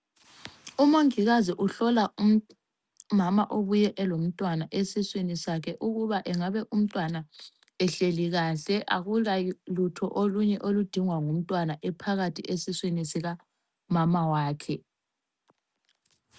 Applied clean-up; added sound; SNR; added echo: none; none; none; none.